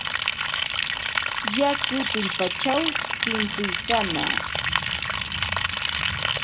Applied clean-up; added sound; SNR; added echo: none; Liquid; -5 dB; reverberation time 0.5 s.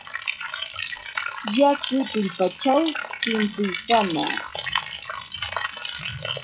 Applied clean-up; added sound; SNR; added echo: classical method WPE with log-MMSE.